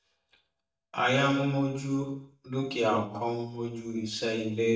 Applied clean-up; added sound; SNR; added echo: neural mask model DeepFilterNet 3.